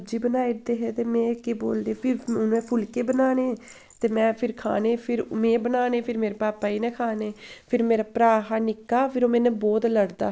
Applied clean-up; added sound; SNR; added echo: none; none; none; none.